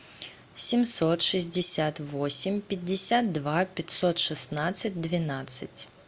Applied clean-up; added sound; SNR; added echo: none; none; none; none.